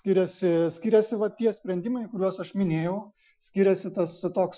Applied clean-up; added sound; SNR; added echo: classical method Wiener filter.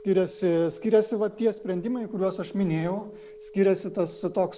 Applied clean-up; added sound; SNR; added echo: none; Telephone; 19 dB; none.